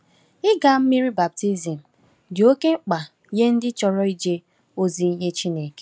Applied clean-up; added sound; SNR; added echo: none; none; none; none.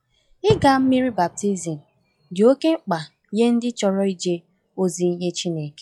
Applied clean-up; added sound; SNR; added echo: classical method log-MMSE.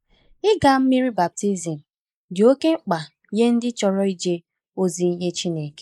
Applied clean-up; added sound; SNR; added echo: neural mask model Resemble Enhance denoiser.